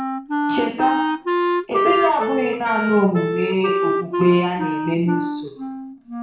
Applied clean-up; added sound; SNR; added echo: none; Wind instrument, woodwind instrument; 0 dB; reverberation time 0.6 s.